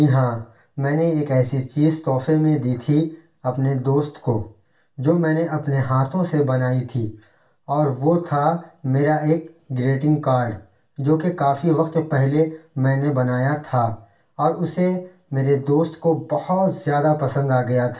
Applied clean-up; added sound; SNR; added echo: none; none; none; reverberation time 0.2 s.